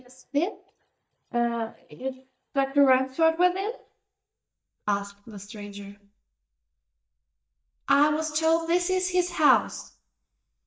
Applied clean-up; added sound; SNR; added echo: neural mask model DeepFilterNet 3.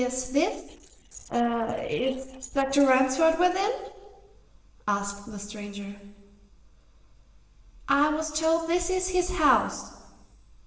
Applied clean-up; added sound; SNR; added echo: neural separator model SepFormer DNS4.